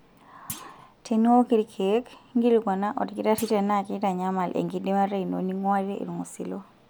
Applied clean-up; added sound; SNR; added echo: none; Thump, thud; 20 dB; none.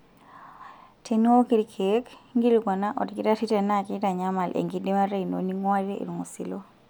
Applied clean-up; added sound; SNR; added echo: none; none; none; none.